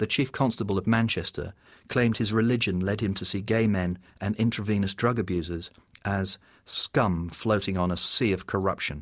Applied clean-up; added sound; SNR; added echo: none; none; none; none.